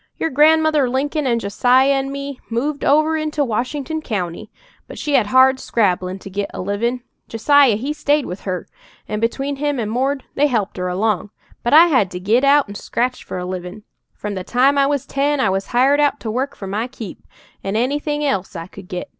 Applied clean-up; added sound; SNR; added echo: none; none; none; none.